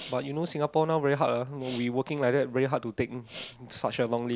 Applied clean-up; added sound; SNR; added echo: none; Respiratory sounds; 20 dB; none.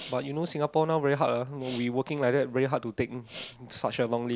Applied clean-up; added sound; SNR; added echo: neural mask model Resemble Enhance denoiser.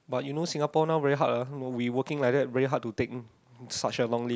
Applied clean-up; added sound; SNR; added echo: none; none; none; none.